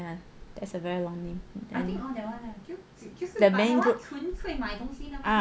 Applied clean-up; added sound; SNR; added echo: none; Insect; 15 dB; none.